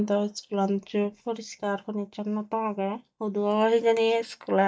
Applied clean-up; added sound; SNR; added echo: neural mask model DeepFilterNet 3.